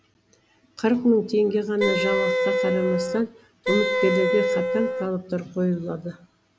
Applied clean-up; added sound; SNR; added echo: none; Wind instrument, woodwind instrument; -1 dB; none.